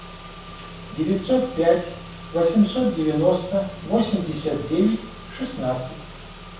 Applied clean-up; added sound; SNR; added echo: none; Engine / Car; 15 dB; reverberation time 0.6 s.